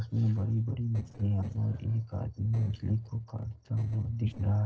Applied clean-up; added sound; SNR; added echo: neural separator model SepFormer DNS4.